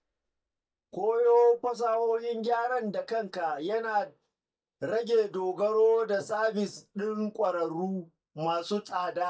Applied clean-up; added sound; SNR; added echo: neural mask model DeepFilterNet 3.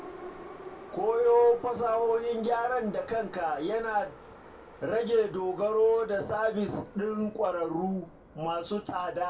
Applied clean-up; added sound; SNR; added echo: none; Subway, metro, underground; 18 dB; reverberation time 0.3 s.